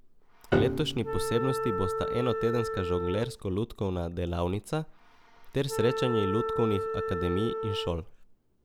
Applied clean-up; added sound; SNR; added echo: none; Wind instrument, woodwind instrument + Piano; 1 dB; none.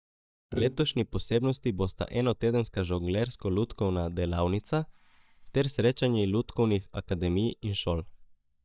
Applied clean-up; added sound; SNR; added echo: neural mask model DeepFilterNet 3.